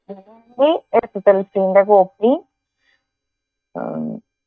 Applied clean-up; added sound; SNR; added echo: neural mask model DeepFilterNet 3.